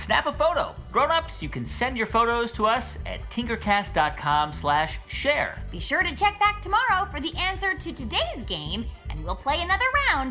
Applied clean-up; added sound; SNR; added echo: none; none; none; reverberation time 0.5 s.